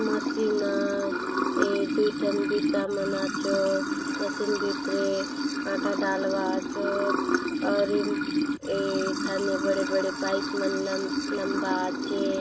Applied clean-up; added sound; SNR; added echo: none; Sink (filling or washing) / Water; 0 dB; reverberation time 0.2 s.